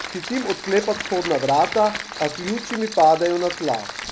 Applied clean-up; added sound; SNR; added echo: none; Applause + Rattle; 10 dB; none.